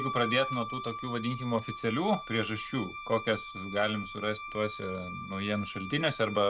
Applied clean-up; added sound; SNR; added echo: none; Wind instrument, woodwind instrument; 9 dB; none.